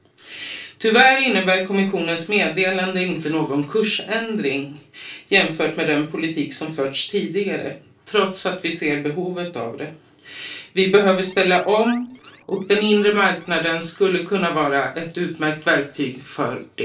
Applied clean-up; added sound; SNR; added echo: neural separator model SepFormer DNS4.